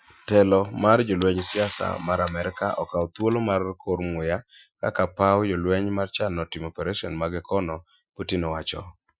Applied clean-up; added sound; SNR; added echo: classical method Wiener filter.